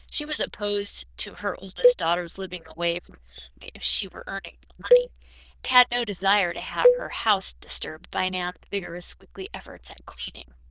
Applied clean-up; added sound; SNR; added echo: neural diffusion model UNIVERSE++.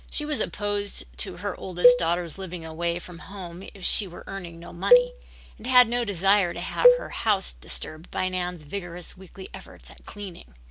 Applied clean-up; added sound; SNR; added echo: none; Cowbell; -4 dB; none.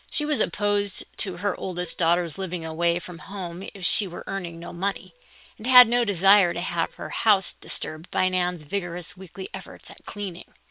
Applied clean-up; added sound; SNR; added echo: neural separator model SepFormer WHAM!.